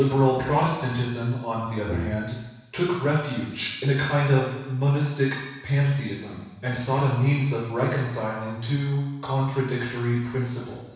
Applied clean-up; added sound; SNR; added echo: none; Brass instrument; 8 dB; reverberation time 1.1 s.